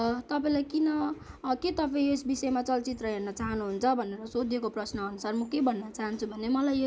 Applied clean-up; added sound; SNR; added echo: none; none; none; none.